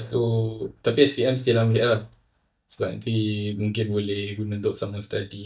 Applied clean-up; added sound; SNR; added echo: neural mask model DeepFilterNet 3.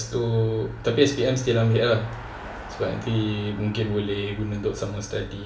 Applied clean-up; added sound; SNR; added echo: none; Car passing by; 19 dB; reverberation time 0.4 s.